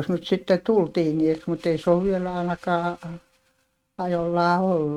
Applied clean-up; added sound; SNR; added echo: neural mask model RNNoise.